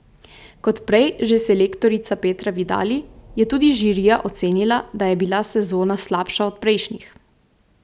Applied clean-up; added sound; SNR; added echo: none; none; none; none.